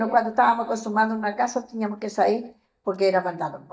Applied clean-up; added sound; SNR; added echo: neural mask model DeepFilterNet 3.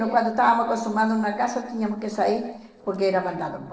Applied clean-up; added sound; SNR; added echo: neural separator model SepFormer DNS4.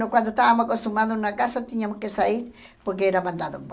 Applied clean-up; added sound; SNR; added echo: none; none; none; none.